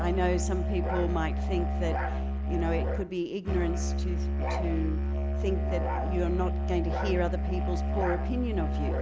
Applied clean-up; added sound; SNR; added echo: none; Musical instrument; -4 dB; none.